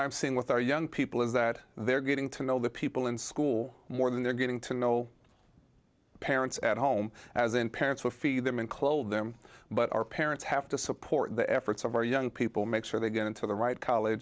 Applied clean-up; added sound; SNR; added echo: none; none; none; none.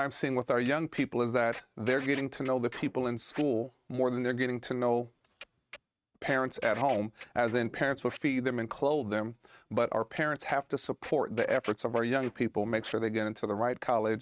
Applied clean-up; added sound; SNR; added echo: neural mask model RNNoise.